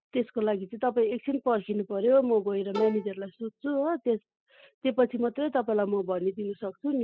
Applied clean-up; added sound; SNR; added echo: classical method spectral subtraction.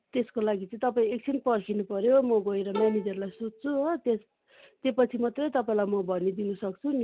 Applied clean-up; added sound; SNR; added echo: none; Bowed string instrument; 8 dB; none.